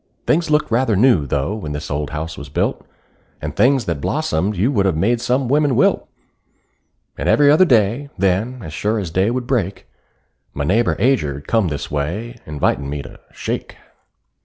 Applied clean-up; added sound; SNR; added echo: none; none; none; none.